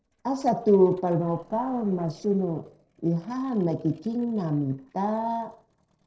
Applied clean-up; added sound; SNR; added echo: neural separator model SepFormer DNS4.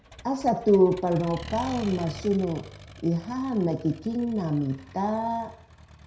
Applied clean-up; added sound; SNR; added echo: none; Accelerating, revving, vroom; 17 dB; reverberation time 0.4 s.